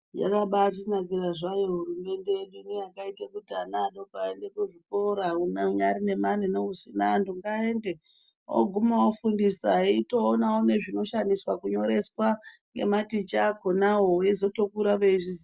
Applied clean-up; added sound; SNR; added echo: none; none; none; none.